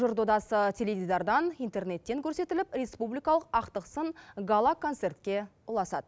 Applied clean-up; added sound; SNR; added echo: none; none; none; none.